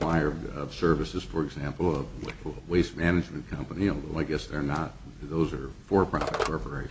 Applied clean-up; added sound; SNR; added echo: none; Telephone; 13 dB; none.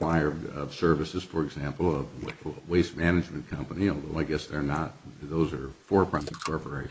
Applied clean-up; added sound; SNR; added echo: neural mask model Resemble Enhance denoiser.